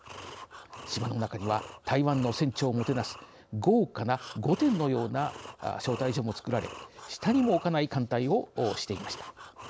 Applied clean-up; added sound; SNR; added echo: none; Breathing; 16 dB; none.